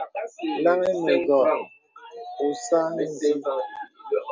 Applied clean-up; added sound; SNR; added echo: none; none; none; none.